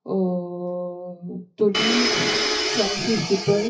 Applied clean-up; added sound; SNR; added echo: classical method WPE with log-MMSE.